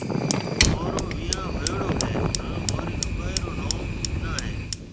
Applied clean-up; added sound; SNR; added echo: none; Fire; -3 dB; none.